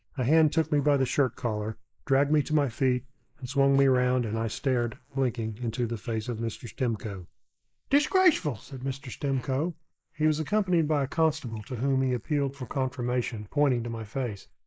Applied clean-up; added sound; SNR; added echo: neural mask model Resemble Enhance denoiser.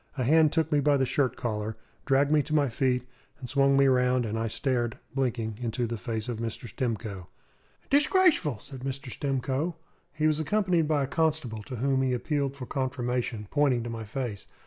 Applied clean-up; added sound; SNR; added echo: none; none; none; none.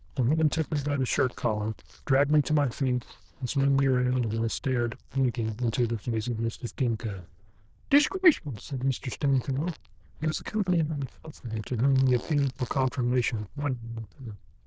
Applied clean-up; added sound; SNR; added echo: neural diffusion model UNIVERSE++.